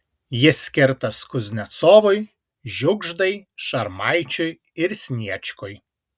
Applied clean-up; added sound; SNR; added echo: none; none; none; none.